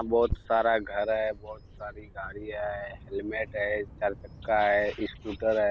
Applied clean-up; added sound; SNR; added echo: none; Bird vocalization, bird call, bird song; 14 dB; none.